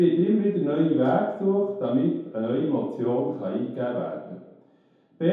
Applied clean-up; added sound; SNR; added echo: none; none; none; reverberation time 0.8 s.